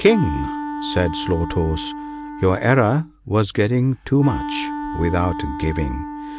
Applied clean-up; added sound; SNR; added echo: none; Wind instrument, woodwind instrument; 9 dB; none.